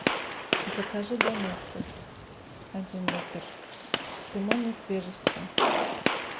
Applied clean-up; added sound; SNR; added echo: none; Gunshot, gunfire; -4 dB; none.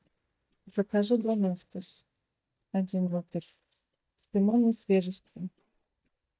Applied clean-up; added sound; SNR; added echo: neural mask model DeepFilterNet 3.